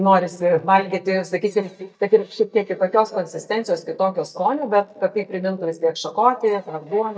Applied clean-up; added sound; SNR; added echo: neural mask model DeepFilterNet 3.